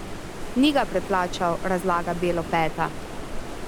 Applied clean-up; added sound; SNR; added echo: none; Stream; 7 dB; none.